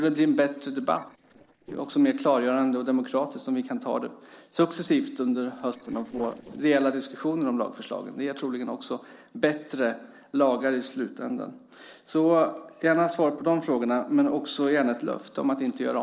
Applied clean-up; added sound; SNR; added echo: neural separator model SepFormer DNS4.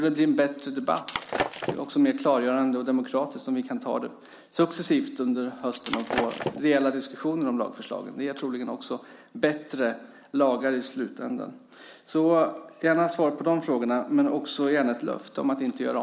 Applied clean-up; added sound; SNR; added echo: none; Shatter; 5 dB; none.